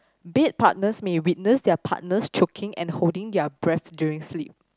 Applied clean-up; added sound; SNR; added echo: none; none; none; none.